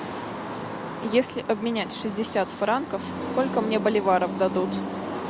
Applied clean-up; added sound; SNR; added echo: none; none; none; none.